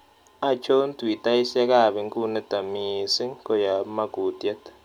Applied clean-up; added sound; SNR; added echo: none; none; none; none.